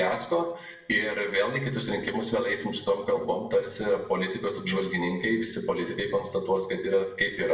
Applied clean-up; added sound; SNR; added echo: none; none; none; reverberation time 0.7 s.